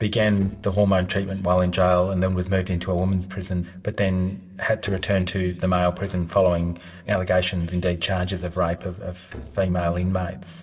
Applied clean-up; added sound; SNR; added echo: neural separator model SepFormer DNS4.